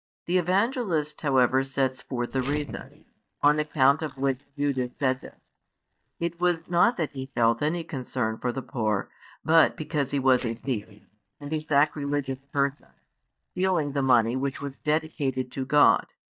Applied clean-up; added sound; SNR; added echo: neural mask model DeepFilterNet 3.